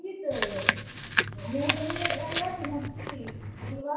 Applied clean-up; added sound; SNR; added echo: none; Chewing, mastication; -4 dB; reverberation time 0.7 s.